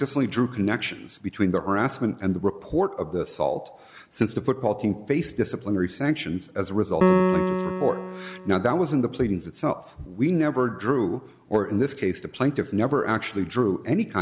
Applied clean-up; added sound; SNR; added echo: none; Piano; 1 dB; none.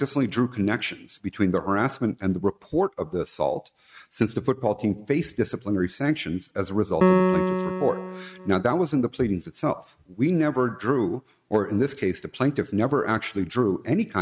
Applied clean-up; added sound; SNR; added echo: neural mask model RNNoise.